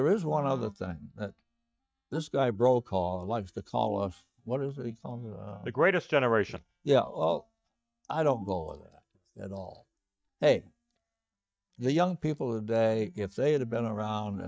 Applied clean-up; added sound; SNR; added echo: neural mask model DeepFilterNet 3.